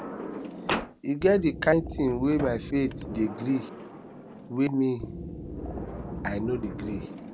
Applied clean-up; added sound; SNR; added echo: none; Wind instrument, woodwind instrument + Sliding door; 8 dB; none.